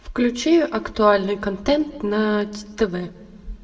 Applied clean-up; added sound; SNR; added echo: none; none; none; reverberation time 1.0 s.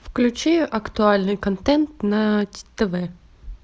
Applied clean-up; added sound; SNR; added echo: none; none; none; none.